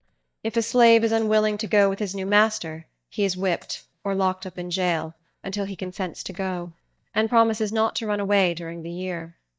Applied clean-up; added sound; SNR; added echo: neural mask model DeepFilterNet 3.